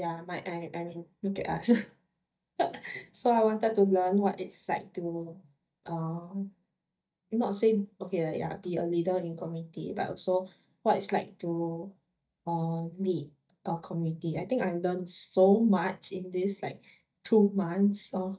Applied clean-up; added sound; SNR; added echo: neural mask model DeepFilterNet 3.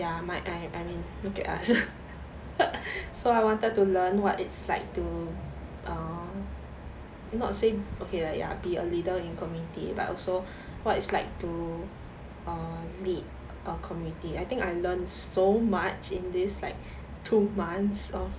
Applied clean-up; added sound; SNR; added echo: none; none; none; none.